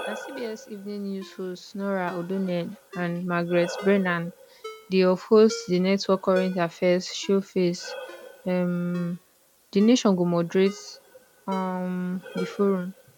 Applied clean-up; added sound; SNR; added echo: none; Breathing + Ringtone; 17 dB; none.